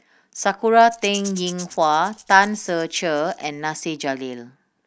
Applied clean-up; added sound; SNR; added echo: none; Rattle / Rattle (instrument); 20 dB; none.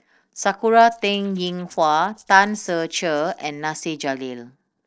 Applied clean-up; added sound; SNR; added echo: neural separator model SepFormer DNS4.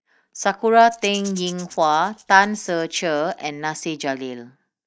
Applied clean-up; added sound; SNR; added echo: neural mask model DeepFilterNet 3.